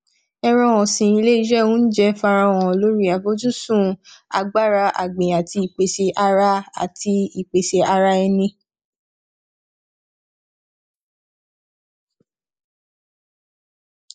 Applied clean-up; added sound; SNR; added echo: neural mask model Resemble Enhance denoiser.